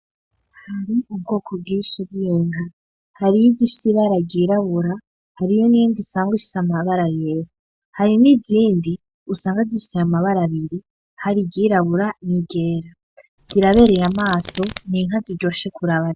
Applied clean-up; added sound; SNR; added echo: none; Domestic sounds, home sounds; 13 dB; none.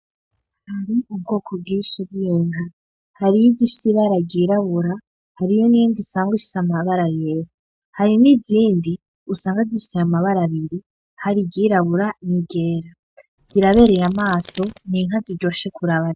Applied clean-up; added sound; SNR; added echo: neural mask model RNNoise.